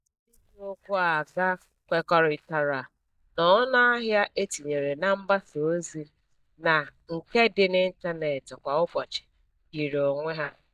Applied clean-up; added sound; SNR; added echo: neural mask model DeepFilterNet 3.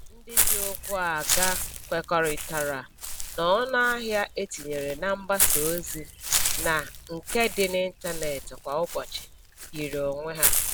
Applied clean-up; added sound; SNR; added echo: none; Walk, footsteps / Bird; 0 dB; none.